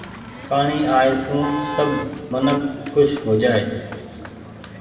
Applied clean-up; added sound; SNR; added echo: none; Motor vehicle (road); 11 dB; reverberation time 2.0 s.